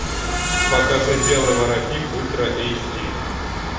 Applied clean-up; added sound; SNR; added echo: none; Screech; 6 dB; reverberation time 0.8 s.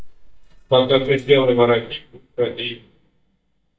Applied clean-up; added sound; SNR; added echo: neural mask model DeepFilterNet 3.